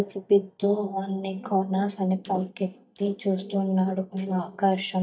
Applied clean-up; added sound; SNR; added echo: neural mask model DeepFilterNet 3.